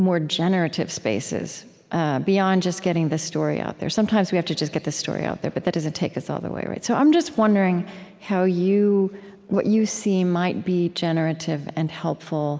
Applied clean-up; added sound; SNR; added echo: none; none; none; none.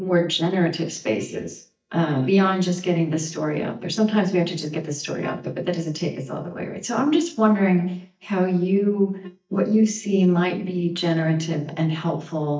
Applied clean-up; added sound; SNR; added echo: neural mask model DeepFilterNet 3.